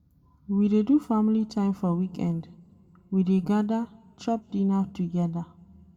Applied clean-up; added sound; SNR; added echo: none; none; none; reverberation time 0.3 s.